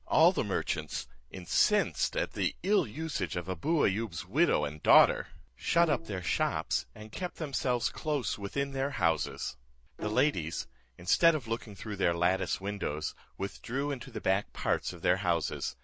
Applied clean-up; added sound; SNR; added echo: none; Bowed string instrument; 14 dB; none.